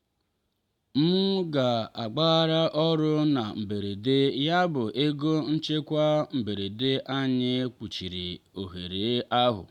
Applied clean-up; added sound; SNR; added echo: none; none; none; none.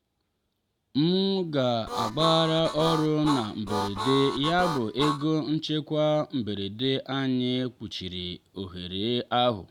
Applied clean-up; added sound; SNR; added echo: none; Harmonica; 5 dB; none.